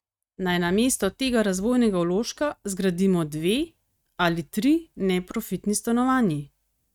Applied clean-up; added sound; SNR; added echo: neural mask model RNNoise.